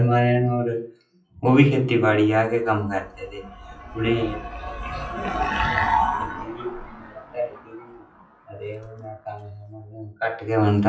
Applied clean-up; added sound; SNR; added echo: classical method WPE with log-MMSE.